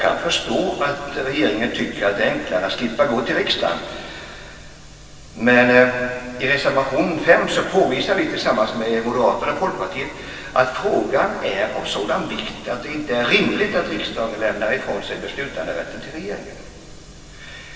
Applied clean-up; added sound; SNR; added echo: none; none; none; reverberation time 2.6 s.